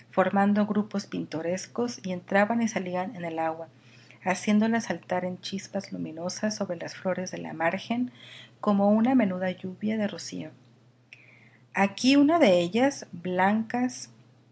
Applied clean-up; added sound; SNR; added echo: none; none; none; none.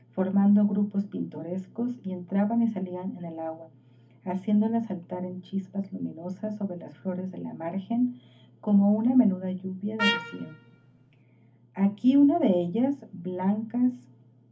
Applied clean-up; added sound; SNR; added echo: none; Trumpet; 5 dB; reverberation time 0.3 s.